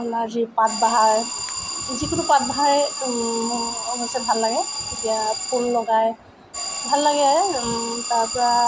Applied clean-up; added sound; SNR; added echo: none; Alarm; 7 dB; none.